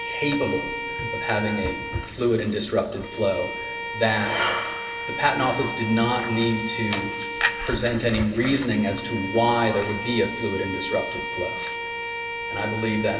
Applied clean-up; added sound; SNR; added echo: none; Bowed string instrument; 7 dB; reverberation time 1.8 s.